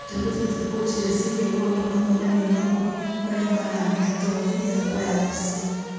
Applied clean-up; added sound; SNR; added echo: none; Race car, auto racing / Accelerating, revving, vroom; 12 dB; reverberation time 2.1 s.